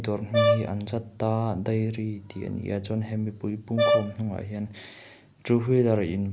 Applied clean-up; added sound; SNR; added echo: none; Brass instrument; 0 dB; none.